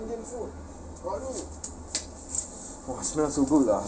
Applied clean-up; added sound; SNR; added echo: none; none; none; reverberation time 0.5 s.